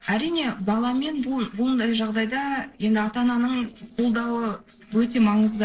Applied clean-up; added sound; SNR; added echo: neural separator model SepFormer DNS4.